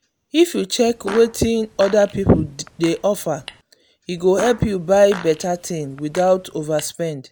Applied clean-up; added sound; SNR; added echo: none; Fart; 17 dB; none.